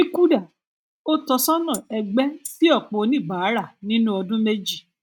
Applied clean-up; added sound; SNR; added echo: neural mask model RNNoise.